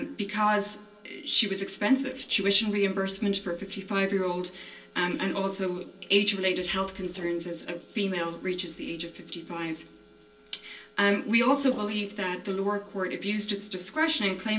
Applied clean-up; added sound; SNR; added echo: neural separator model SepFormer DNS4.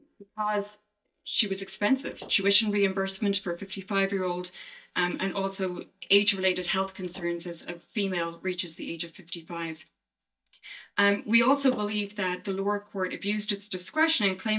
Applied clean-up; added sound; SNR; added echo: neural mask model DeepFilterNet 3.